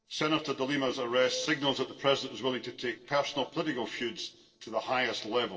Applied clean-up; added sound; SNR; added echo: neural separator model SepFormer DNS4.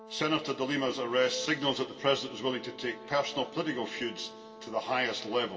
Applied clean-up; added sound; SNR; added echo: none; Brass instrument; 17 dB; reverberation time 2.7 s.